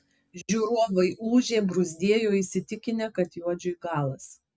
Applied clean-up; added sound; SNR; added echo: none; none; none; none.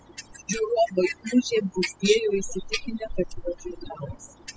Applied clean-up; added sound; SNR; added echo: classical method spectral subtraction.